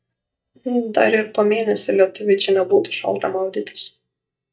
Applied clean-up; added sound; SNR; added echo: neural mask model DeepFilterNet 3.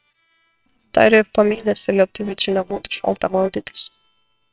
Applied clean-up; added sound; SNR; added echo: neural separator model SepFormer WHAMR!.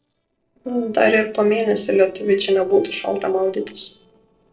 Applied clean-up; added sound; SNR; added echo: neural separator model SepFormer DNS4.